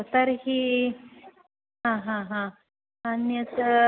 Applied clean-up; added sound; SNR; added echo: none; none; none; none.